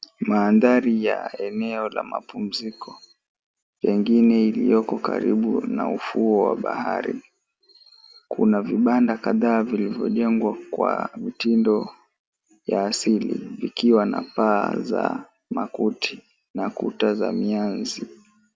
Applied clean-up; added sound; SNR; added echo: none; none; none; none.